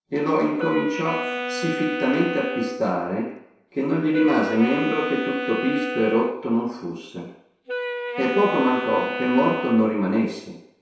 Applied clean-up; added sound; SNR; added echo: none; Wind instrument, woodwind instrument; 7 dB; reverberation time 0.7 s.